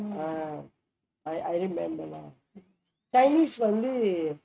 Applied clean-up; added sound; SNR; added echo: neural mask model RNNoise.